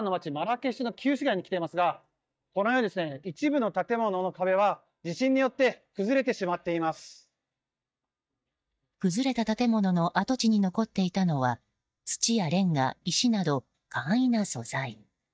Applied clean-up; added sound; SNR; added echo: neural mask model DeepFilterNet 3.